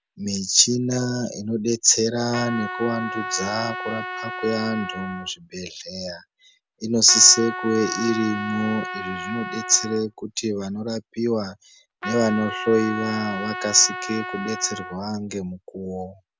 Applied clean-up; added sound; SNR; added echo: none; Trumpet; 8 dB; none.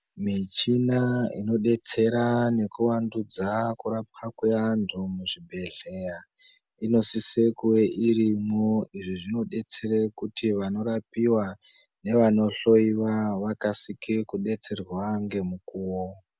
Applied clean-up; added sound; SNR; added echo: none; none; none; none.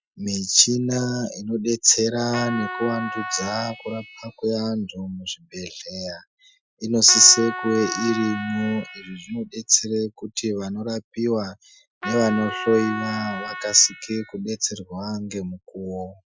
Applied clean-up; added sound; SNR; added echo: classical method Wiener filter.